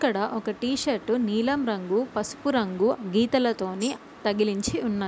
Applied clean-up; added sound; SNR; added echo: none; Tambourine; 16 dB; none.